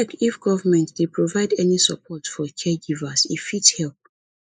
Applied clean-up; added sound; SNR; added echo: neural mask model Resemble Enhance denoiser.